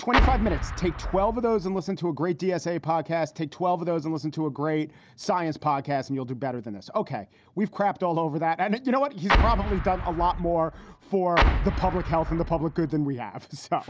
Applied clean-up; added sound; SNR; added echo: none; Explosion; 0 dB; none.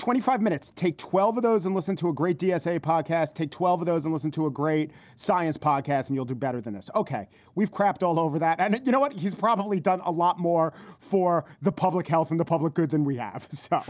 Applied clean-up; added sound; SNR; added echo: none; none; none; none.